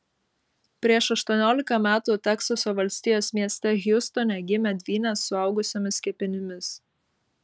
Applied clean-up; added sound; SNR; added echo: none; none; none; none.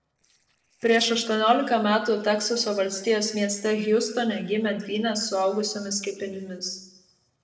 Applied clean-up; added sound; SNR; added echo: neural separator model SepFormer DNS4.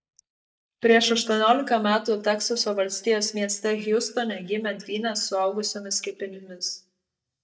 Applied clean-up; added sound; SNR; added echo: neural mask model DeepFilterNet 3.